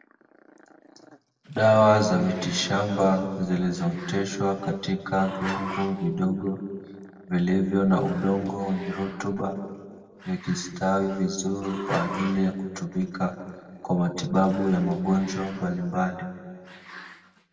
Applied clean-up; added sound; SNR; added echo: none; Growling; 17 dB; reverberation time 1.8 s.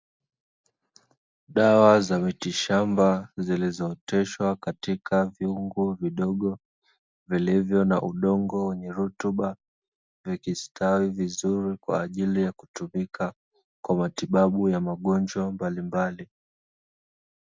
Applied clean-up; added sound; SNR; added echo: none; none; none; none.